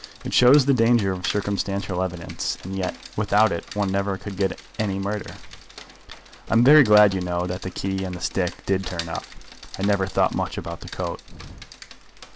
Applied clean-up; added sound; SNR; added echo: none; Rain; 18 dB; none.